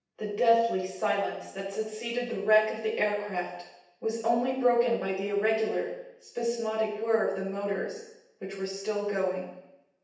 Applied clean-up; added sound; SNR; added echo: none; none; none; reverberation time 0.9 s.